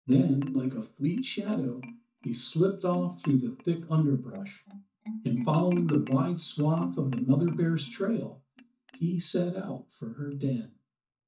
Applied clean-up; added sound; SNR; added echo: neural mask model DeepFilterNet 3.